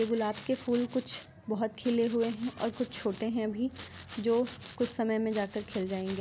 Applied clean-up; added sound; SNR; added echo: none; Domestic sounds, home sounds; 14 dB; none.